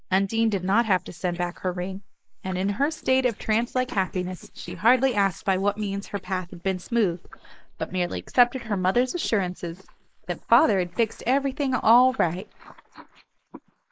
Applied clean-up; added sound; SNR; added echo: neural mask model Resemble Enhance denoiser.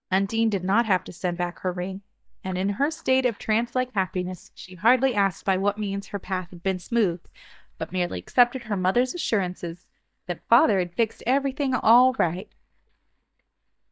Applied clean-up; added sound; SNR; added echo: neural mask model DeepFilterNet 3.